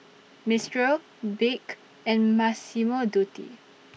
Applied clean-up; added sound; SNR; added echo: none; none; none; none.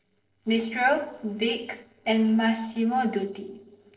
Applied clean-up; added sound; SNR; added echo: neural separator model SepFormer DNS4.